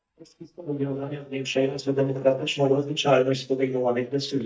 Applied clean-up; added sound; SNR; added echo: neural mask model DeepFilterNet 3.